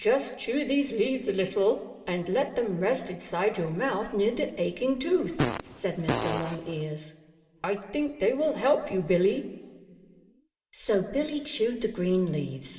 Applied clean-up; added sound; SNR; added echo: none; Fart; 3 dB; reverberation time 3.0 s.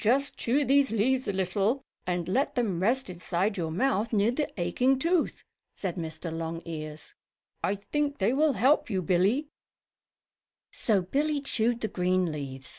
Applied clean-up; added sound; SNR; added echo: none; none; none; none.